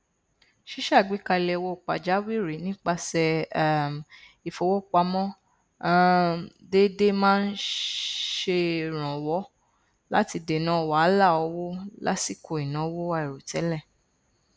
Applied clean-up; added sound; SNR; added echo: none; none; none; none.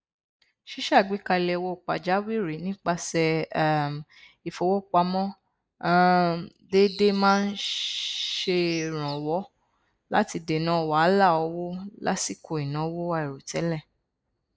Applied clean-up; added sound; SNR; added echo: neural mask model DeepFilterNet 3.